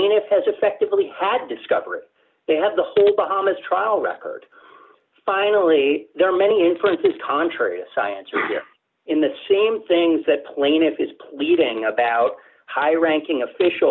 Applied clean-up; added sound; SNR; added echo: none; none; none; none.